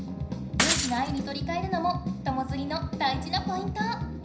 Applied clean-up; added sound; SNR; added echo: none; Shatter / Crushing; 1 dB; reverberation time 0.5 s.